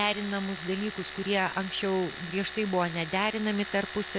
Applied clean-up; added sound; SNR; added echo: none; Domestic sounds, home sounds; 11 dB; none.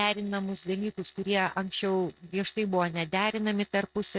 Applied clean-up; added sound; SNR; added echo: neural mask model RNNoise.